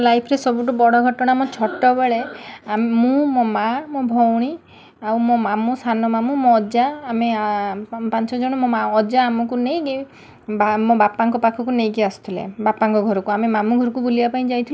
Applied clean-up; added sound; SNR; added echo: none; none; none; none.